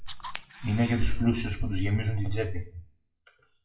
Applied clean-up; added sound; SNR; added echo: classical method WPE with log-MMSE.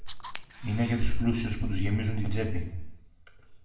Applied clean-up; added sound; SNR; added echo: none; Camera; 20 dB; reverberation time 0.8 s.